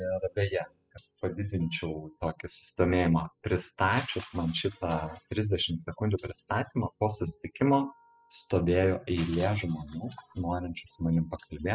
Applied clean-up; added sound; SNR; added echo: classical method spectral subtraction.